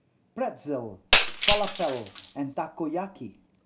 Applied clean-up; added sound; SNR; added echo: none; Shatter; -4 dB; none.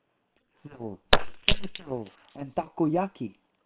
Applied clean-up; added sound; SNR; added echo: neural separator model SepFormer WHAM!.